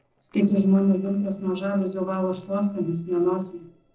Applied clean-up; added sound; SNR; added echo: neural separator model SepFormer DNS4.